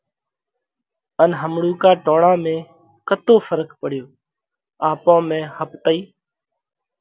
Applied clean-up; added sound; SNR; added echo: none; none; none; none.